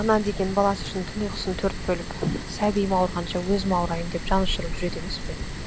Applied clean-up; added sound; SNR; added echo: none; Fire + Rain; 5 dB; none.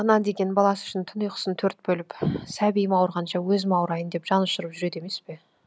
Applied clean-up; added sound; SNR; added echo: none; none; none; none.